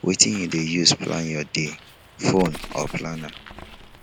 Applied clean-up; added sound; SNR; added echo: none; Bird; 16 dB; none.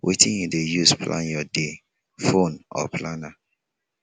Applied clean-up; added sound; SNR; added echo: none; none; none; none.